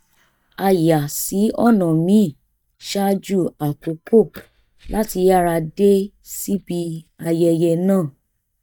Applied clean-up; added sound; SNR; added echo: neural mask model DeepFilterNet 3.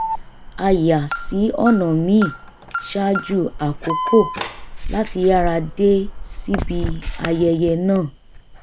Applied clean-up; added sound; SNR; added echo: none; Alarm; 8 dB; none.